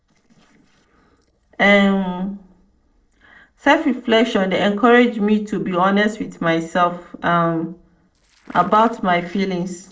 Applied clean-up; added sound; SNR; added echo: neural separator model SepFormer DNS4.